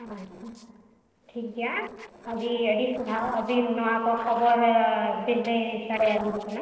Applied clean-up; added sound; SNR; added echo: neural separator model SepFormer DNS4.